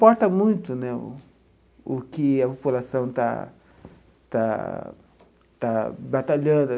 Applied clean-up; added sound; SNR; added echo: none; none; none; none.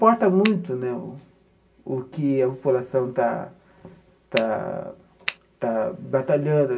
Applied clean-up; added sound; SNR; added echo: none; Finger snapping; 7 dB; reverberation time 0.2 s.